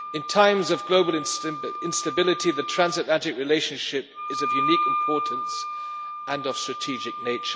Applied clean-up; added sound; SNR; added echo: none; Wind instrument, woodwind instrument; 5 dB; none.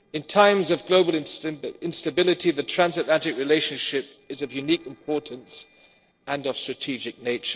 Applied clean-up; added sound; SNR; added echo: neural separator model SepFormer DNS4.